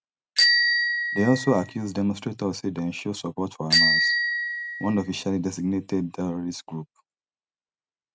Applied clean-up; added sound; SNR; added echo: none; Bicycle bell; -2 dB; none.